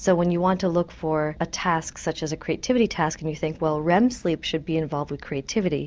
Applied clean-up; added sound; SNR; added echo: none; none; none; none.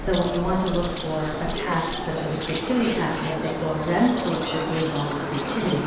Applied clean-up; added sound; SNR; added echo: none; Bird; 4 dB; reverberation time 1.0 s.